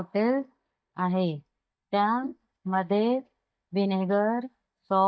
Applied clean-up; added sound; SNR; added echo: neural mask model DeepFilterNet 3.